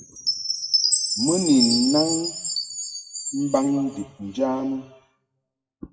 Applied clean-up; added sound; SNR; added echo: classical method WPE with log-MMSE.